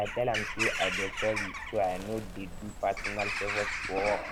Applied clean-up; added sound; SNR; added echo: none; Bird vocalization, bird call, bird song / Crow; 2 dB; none.